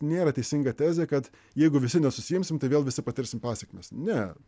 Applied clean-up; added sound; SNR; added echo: none; none; none; none.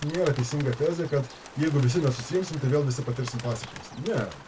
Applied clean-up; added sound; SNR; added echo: none; Bird; 15 dB; reverberation time 0.1 s.